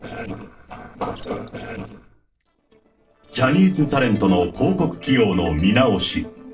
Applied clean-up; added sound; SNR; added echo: neural separator model SepFormer DNS4.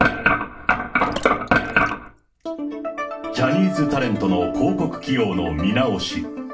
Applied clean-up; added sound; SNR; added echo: none; Water / Splash, splatter; 16 dB; reverberation time 0.3 s.